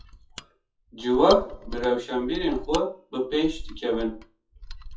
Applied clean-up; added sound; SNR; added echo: classical method WPE with log-MMSE.